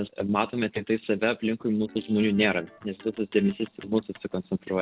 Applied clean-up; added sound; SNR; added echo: neural separator model SepFormer DNS4.